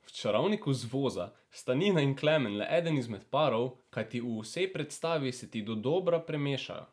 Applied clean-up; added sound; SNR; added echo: none; none; none; none.